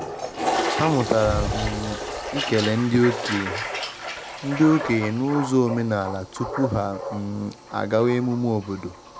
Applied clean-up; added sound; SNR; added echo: none; Toilet flush; 6 dB; none.